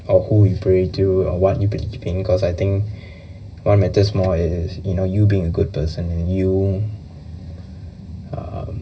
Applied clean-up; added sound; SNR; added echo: none; none; none; reverberation time 0.4 s.